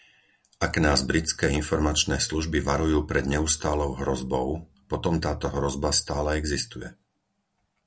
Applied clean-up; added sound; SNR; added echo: none; none; none; none.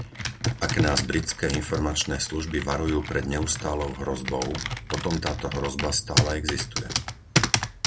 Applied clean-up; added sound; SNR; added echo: none; Computer keyboard; 1 dB; none.